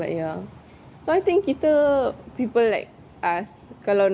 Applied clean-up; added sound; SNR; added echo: none; none; none; none.